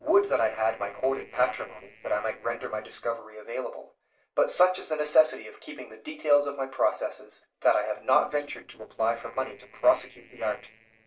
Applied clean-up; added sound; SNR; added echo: neural separator model SepFormer DNS4.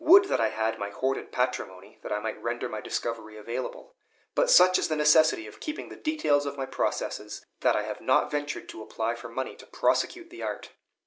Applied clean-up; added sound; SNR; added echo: none; none; none; none.